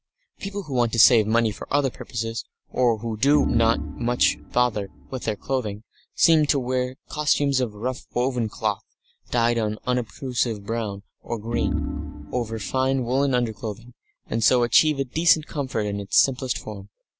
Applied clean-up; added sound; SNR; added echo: none; Organ; 5 dB; none.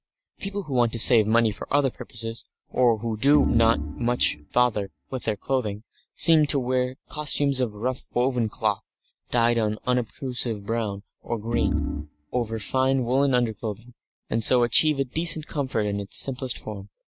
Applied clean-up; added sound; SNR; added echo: neural mask model RNNoise.